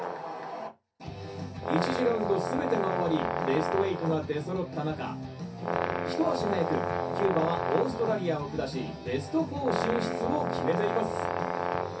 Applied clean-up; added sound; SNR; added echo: none; Brass instrument; 2 dB; reverberation time 0.3 s.